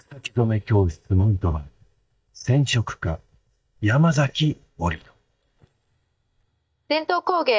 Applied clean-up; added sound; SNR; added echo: neural mask model DeepFilterNet 3.